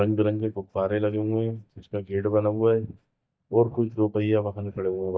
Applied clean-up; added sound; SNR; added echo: neural mask model DeepFilterNet 3.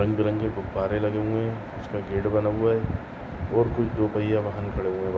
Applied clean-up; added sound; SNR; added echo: none; none; none; none.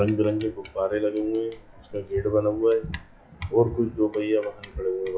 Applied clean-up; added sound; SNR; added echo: classical method log-MMSE.